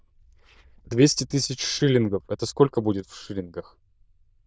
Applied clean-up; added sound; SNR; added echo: neural diffusion model UNIVERSE++.